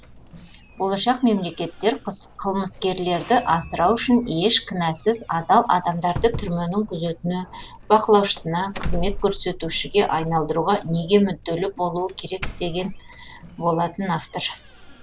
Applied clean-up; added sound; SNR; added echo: none; Doorbell; 12 dB; none.